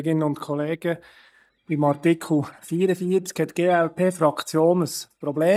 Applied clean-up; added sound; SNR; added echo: neural mask model DeepFilterNet 3.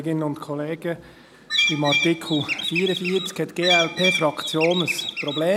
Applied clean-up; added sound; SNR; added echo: none; Bird; 1 dB; none.